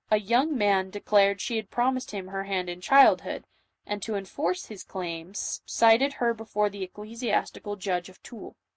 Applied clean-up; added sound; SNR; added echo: none; none; none; none.